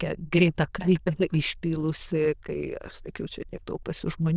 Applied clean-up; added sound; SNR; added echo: neural diffusion model UNIVERSE++.